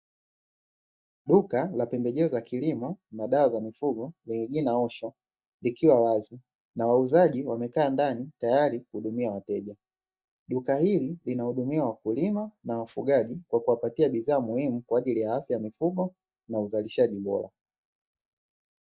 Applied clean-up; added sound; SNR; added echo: neural mask model DeepFilterNet 3.